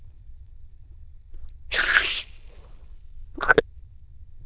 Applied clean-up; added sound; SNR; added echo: neural diffusion model UNIVERSE++.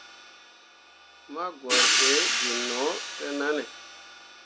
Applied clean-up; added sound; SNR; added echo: none; Hi-hat; -5 dB; none.